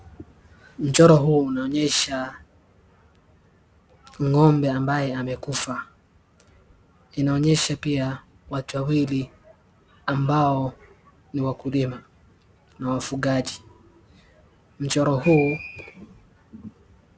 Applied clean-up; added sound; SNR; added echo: none; none; none; none.